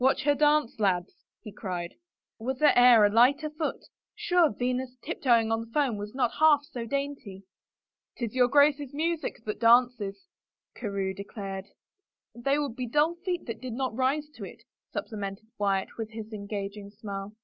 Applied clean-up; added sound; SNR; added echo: none; none; none; none.